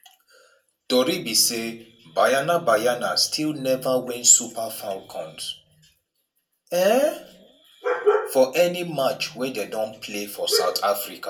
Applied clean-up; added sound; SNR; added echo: none; none; none; reverberation time 0.2 s.